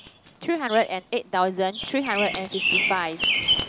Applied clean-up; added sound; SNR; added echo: none; Bird vocalization, bird call, bird song; 1 dB; none.